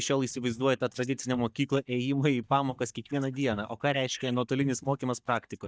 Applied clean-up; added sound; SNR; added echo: neural mask model DeepFilterNet 3.